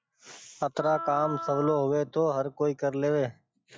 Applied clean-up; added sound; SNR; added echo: classical method log-MMSE.